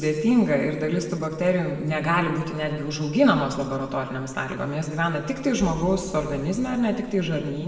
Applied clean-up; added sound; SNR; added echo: none; none; none; reverberation time 1.8 s.